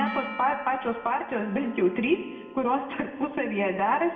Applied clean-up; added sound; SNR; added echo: none; Doorbell; 16 dB; reverberation time 1.7 s.